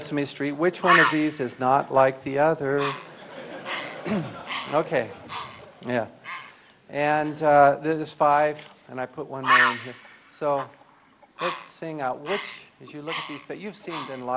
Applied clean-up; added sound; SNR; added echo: none; Bird; 5 dB; none.